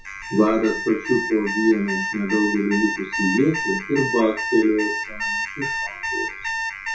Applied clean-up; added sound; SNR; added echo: classical method WPE with log-MMSE.